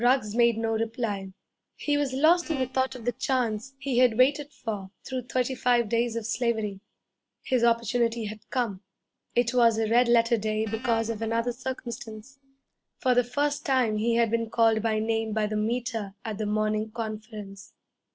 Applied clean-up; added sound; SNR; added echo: neural separator model SepFormer DNS4.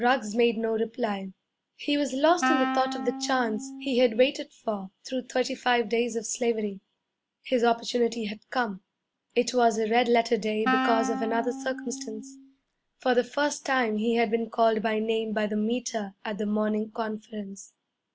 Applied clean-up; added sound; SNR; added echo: none; Wind instrument, woodwind instrument; 5 dB; none.